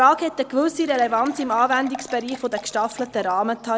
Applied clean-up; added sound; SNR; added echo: none; Fill (with liquid) / Water; 18 dB; none.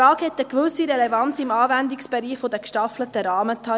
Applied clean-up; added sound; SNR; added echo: none; none; none; none.